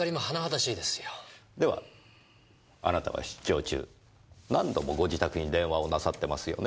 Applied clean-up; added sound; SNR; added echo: none; none; none; none.